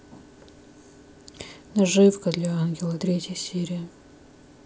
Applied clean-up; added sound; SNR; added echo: none; none; none; none.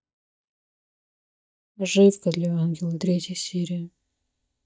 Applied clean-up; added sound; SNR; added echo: neural mask model DeepFilterNet 3.